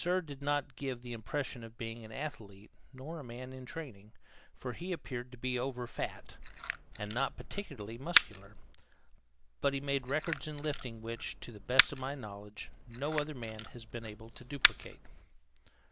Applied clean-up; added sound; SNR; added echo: none; Camera; -4 dB; none.